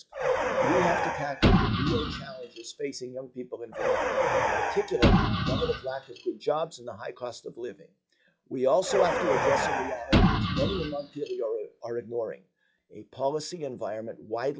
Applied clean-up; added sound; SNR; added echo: classical method log-MMSE.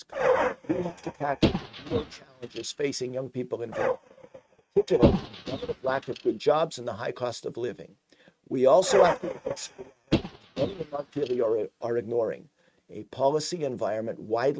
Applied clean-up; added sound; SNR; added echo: neural mask model RNNoise.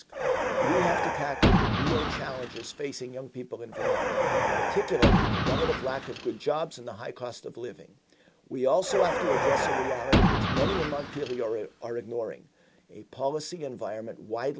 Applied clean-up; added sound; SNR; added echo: none; Car; -5 dB; none.